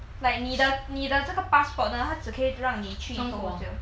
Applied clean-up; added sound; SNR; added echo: none; none; none; none.